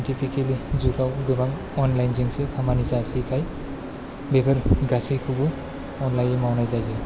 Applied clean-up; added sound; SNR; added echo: none; none; none; none.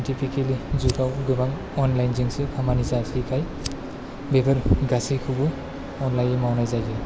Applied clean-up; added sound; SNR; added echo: none; Fire; 19 dB; none.